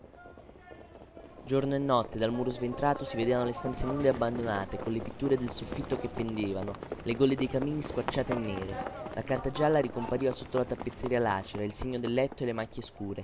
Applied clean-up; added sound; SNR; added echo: none; Livestock, farm animals, working animals; 10 dB; none.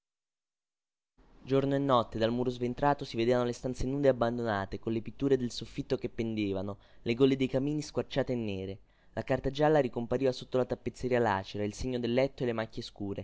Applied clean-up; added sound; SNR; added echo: none; none; none; none.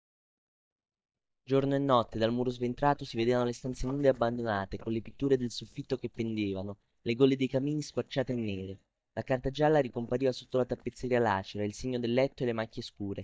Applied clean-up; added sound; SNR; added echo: neural mask model DeepFilterNet 3.